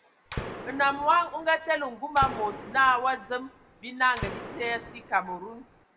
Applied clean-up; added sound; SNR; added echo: none; Gunshot, gunfire; 13 dB; reverberation time 0.9 s.